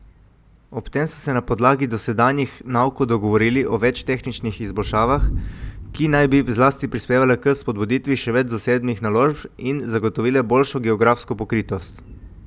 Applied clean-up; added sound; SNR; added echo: none; Thunder / Rain; 14 dB; none.